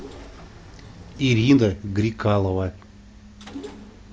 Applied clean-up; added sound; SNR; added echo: none; Sliding door / Train + Mechanisms; 18 dB; none.